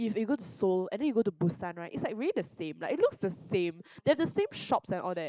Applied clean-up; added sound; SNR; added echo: neural mask model Resemble Enhance denoiser.